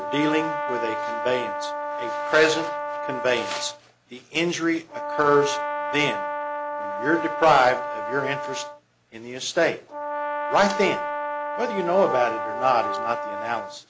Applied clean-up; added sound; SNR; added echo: none; Brass instrument + Organ; 4 dB; none.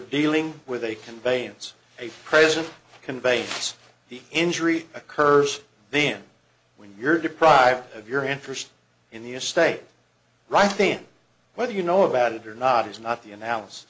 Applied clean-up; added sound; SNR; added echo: none; none; none; none.